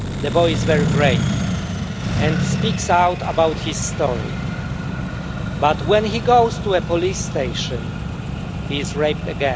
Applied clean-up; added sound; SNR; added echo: none; Accelerating, revving, vroom; 1 dB; none.